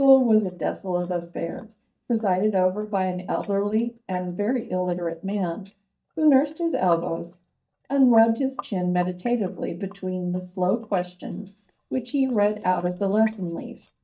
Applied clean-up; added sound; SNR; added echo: neural mask model DeepFilterNet 3.